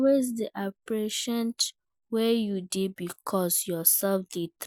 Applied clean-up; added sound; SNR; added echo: none; none; none; none.